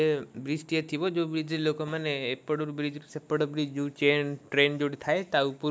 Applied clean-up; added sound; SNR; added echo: none; none; none; none.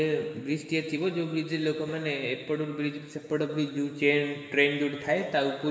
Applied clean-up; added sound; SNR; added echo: none; none; none; reverberation time 2.8 s.